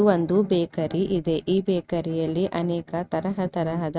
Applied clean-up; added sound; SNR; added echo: neural mask model RNNoise.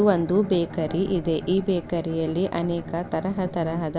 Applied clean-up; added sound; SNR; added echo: none; Bowed string instrument; 13 dB; none.